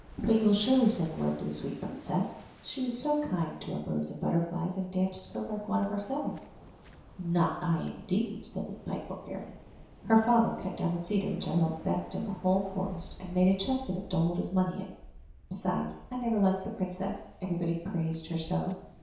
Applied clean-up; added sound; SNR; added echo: none; Waves, surf; 20 dB; reverberation time 0.7 s.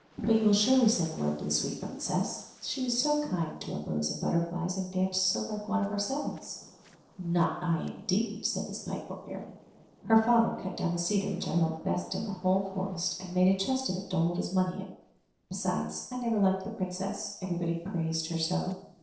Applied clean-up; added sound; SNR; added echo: neural separator model SepFormer DNS4.